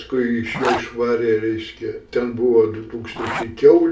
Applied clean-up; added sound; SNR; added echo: none; Zipper (clothing); 13 dB; reverberation time 0.4 s.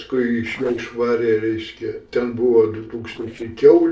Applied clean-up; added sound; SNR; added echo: neural separator model SepFormer DNS4.